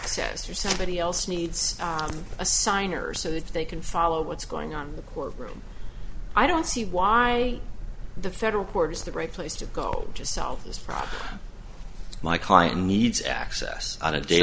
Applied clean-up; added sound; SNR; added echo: none; Crackle; 19 dB; none.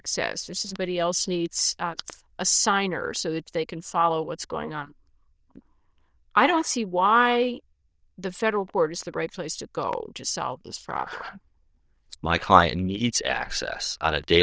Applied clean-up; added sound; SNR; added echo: neural diffusion model UNIVERSE++.